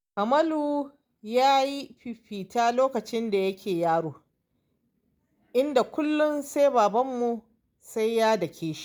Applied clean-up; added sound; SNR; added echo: none; none; none; none.